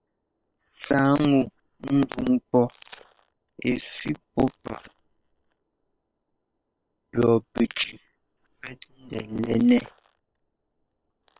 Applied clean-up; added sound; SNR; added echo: neural separator model SepFormer WHAM!.